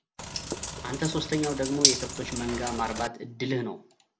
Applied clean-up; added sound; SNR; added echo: none; Bathtub (filling or washing); -1 dB; none.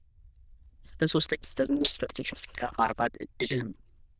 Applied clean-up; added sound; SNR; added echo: neural diffusion model UNIVERSE++.